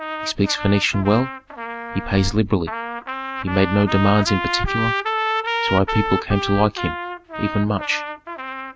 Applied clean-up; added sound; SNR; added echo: none; Trumpet; 5 dB; none.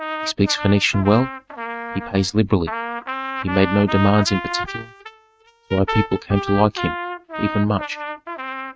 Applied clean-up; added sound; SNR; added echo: neural mask model RNNoise.